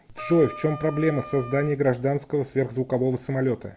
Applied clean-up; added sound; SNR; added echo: none; Wind instrument, woodwind instrument; 15 dB; none.